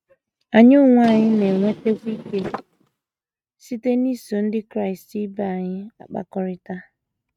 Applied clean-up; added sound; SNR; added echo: neural mask model RNNoise.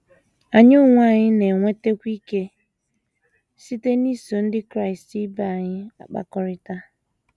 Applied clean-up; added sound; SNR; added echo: none; none; none; none.